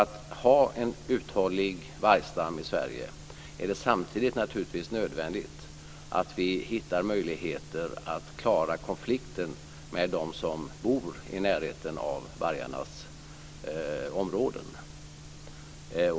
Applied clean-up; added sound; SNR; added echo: none; none; none; none.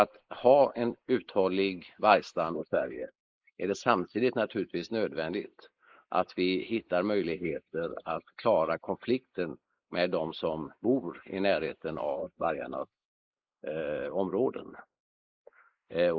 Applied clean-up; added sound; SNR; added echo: neural mask model Resemble Enhance denoiser.